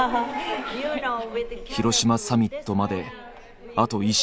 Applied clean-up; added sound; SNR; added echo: none; Alarm; 20 dB; none.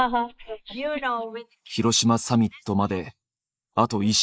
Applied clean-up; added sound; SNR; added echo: neural mask model Resemble Enhance denoiser.